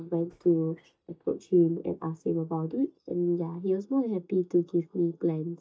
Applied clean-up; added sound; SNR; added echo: neural mask model DeepFilterNet 3.